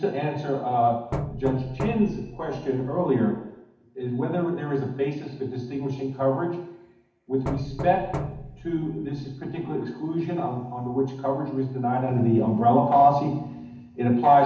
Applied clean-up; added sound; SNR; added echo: none; Knock; 9 dB; reverberation time 0.8 s.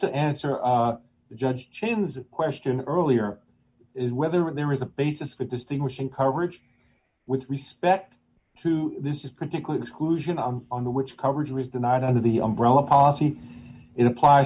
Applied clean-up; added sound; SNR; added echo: none; none; none; none.